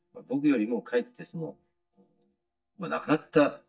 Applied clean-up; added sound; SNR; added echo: neural mask model DeepFilterNet 3.